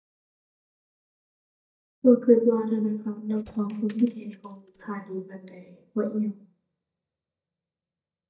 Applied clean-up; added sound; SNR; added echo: neural mask model DeepFilterNet 3.